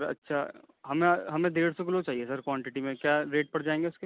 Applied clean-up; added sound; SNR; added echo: none; none; none; none.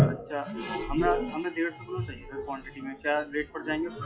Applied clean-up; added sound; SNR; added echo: classical method WPE with log-MMSE.